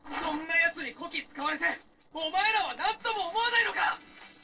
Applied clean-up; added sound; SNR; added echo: neural separator model SepFormer DNS4.